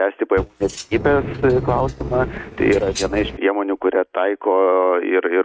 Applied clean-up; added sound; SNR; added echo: neural mask model RNNoise.